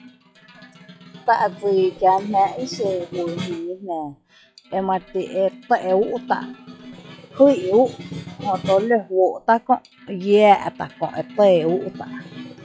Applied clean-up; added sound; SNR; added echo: classical method log-MMSE.